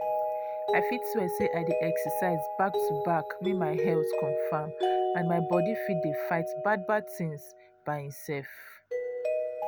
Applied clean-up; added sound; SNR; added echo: none; Mallet percussion; -1 dB; none.